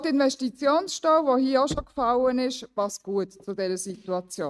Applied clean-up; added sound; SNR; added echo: neural mask model RNNoise.